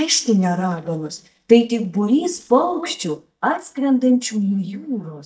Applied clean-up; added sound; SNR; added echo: neural mask model DeepFilterNet 3.